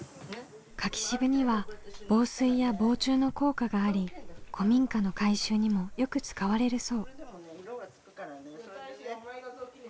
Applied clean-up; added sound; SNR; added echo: none; none; none; none.